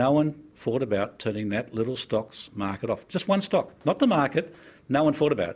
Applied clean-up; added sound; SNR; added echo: none; none; none; none.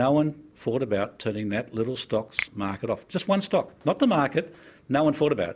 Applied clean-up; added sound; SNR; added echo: none; Finger snapping; 15 dB; none.